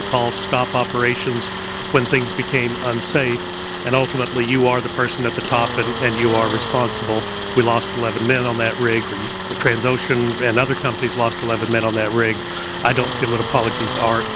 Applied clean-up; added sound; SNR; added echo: none; Tools; 5 dB; none.